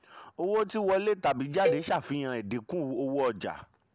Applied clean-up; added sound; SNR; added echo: none; Cowbell; 6 dB; none.